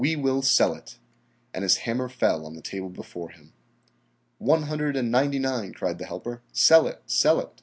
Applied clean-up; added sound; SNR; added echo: none; none; none; none.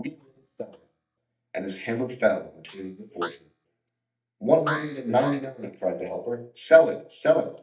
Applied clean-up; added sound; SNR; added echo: neural mask model DeepFilterNet 3.